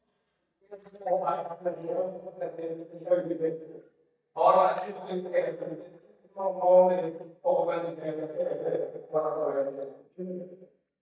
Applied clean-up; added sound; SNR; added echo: neural mask model DeepFilterNet 3.